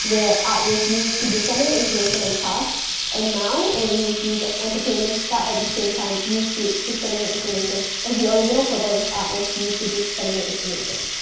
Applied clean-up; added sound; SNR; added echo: none; Water tap, faucet; 2 dB; reverberation time 0.8 s.